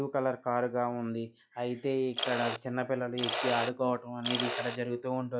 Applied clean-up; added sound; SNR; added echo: classical method log-MMSE.